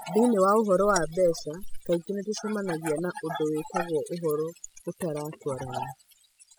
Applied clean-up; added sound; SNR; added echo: classical method spectral subtraction.